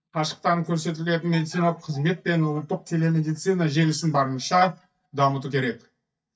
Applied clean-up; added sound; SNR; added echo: neural mask model DeepFilterNet 3.